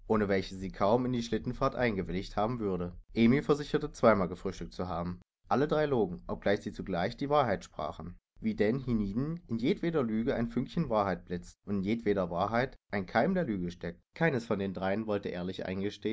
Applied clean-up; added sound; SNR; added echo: none; none; none; none.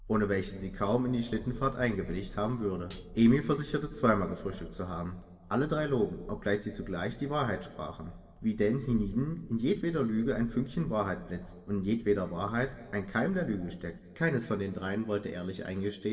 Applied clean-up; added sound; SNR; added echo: none; Hi-hat; 14 dB; reverberation time 1.4 s.